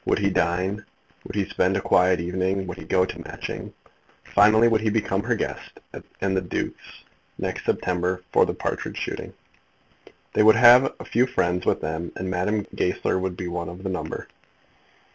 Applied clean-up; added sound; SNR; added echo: none; none; none; none.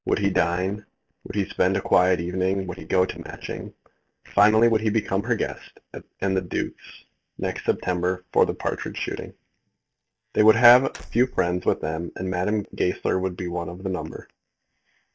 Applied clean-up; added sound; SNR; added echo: neural mask model DeepFilterNet 3.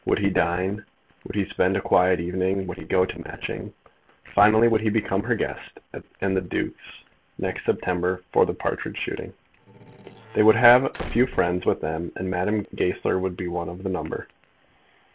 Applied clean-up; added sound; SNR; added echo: none; Squeak / Slam / Wood; 14 dB; none.